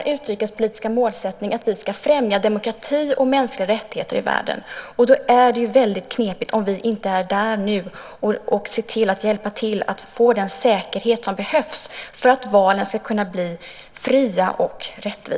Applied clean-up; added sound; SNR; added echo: none; none; none; none.